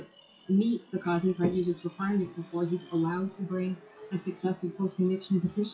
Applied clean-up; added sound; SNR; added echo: classical method WPE with log-MMSE.